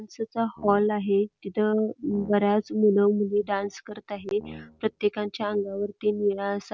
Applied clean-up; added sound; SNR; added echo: none; Brass instrument; 19 dB; none.